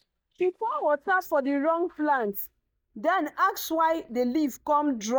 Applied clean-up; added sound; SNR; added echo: neural mask model DeepFilterNet 3.